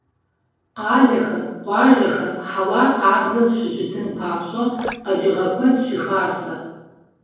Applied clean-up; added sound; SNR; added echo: neural separator model SepFormer DNS4.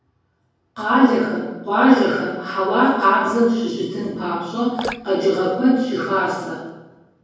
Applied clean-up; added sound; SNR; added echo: none; Drip; 16 dB; reverberation time 1.3 s.